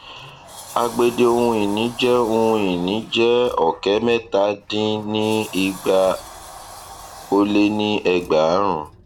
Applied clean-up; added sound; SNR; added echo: none; Sliding door; 20 dB; none.